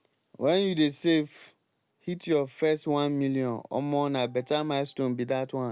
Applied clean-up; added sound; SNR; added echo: none; none; none; none.